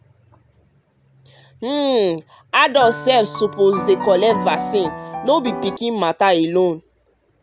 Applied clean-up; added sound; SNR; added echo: none; Piano; 8 dB; none.